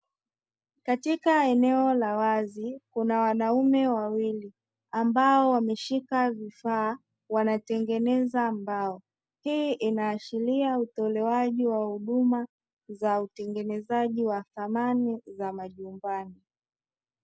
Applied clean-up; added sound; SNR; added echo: none; none; none; none.